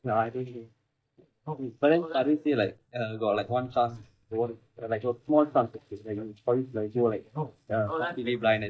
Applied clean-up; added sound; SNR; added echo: neural mask model DeepFilterNet 3.